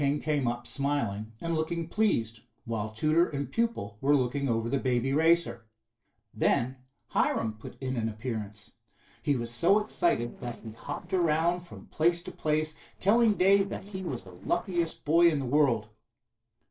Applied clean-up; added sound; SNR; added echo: neural separator model SepFormer DNS4.